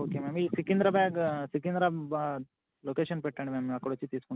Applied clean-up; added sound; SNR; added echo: none; none; none; none.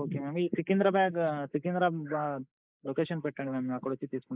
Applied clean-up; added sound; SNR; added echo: neural mask model Resemble Enhance denoiser.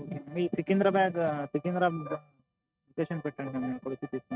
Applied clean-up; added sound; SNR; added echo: neural mask model RNNoise.